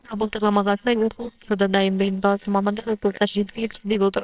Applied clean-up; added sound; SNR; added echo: neural separator model SepFormer WHAMR!.